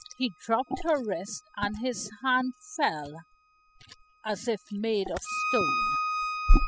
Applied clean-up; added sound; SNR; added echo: classical method spectral subtraction.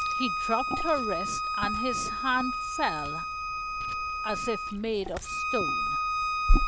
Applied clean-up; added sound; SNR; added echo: none; Liquid + Bowed string instrument; -4 dB; none.